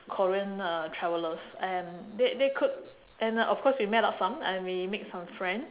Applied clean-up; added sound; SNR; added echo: none; none; none; none.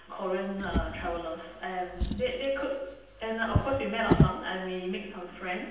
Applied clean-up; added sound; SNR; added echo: none; Drawer open or close; 0 dB; reverberation time 0.9 s.